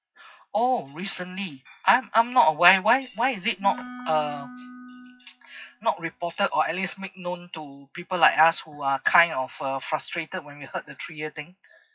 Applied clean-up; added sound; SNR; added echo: classical method WPE with log-MMSE.